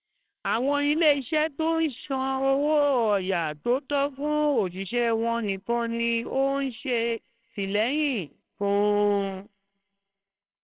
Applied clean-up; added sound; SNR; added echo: neural separator model SepFormer WHAMR!.